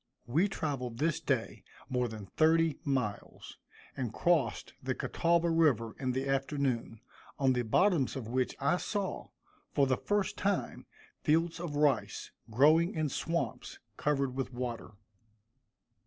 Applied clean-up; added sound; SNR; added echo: none; none; none; none.